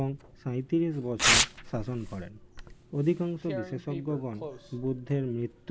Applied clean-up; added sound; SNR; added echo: none; Tearing; 2 dB; none.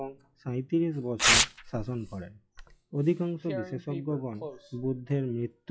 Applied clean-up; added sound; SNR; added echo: classical method log-MMSE.